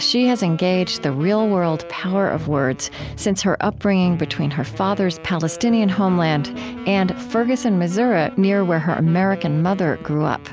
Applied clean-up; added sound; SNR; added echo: none; Wind instrument, woodwind instrument; 19 dB; none.